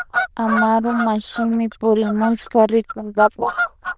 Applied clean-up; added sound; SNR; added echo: neural diffusion model UNIVERSE++.